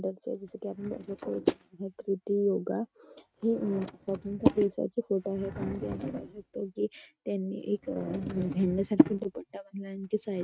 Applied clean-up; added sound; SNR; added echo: neural mask model RNNoise.